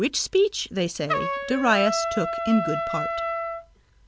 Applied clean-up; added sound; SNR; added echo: none; Trumpet; 4 dB; none.